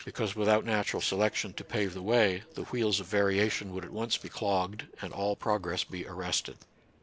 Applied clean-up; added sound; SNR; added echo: neural separator model SepFormer DNS4.